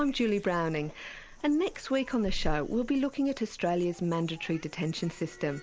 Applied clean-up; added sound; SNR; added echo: none; Crackle; 10 dB; none.